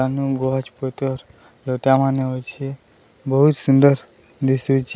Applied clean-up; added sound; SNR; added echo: none; none; none; none.